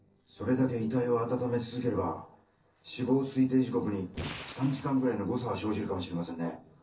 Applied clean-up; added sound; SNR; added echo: neural separator model SepFormer DNS4.